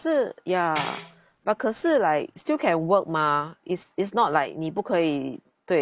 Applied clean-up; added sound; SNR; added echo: none; Tambourine; 14 dB; none.